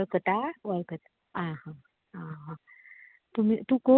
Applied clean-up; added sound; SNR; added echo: none; none; none; none.